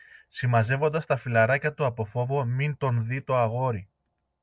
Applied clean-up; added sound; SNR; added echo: none; none; none; none.